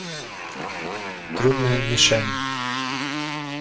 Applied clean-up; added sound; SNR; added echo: none; Motorcycle; 3 dB; reverberation time 0.2 s.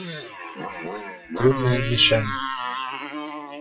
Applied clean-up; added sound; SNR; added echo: classical method WPE with log-MMSE.